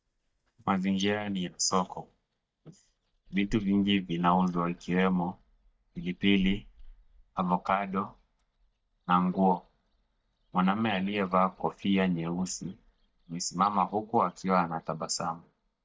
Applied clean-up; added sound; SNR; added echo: neural mask model DeepFilterNet 3.